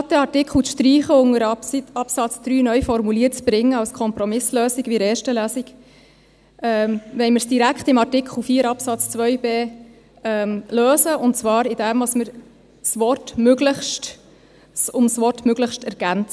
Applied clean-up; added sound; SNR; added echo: none; none; none; none.